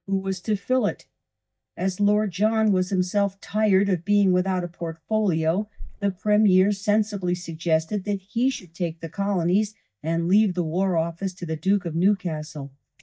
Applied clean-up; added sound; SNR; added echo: neural mask model DeepFilterNet 3.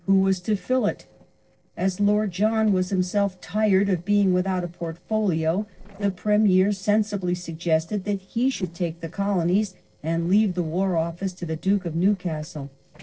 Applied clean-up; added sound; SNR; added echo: neural separator model SepFormer DNS4.